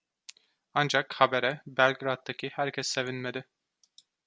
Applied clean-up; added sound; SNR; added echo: none; none; none; none.